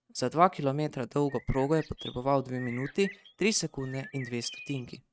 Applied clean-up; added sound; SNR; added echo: neural mask model RNNoise.